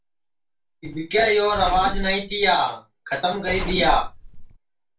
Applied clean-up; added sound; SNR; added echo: none; Zipper (clothing); 7 dB; reverberation time 0.2 s.